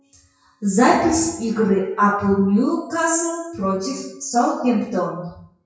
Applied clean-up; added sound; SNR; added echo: classical method WPE with log-MMSE.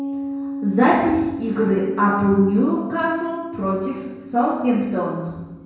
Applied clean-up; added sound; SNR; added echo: none; Piano; 12 dB; reverberation time 1.0 s.